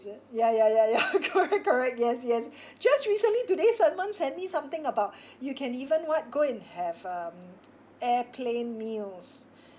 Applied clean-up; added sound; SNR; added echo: none; none; none; none.